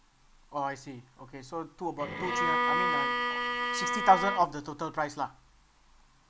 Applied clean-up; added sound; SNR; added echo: none; Bowed string instrument; -2 dB; none.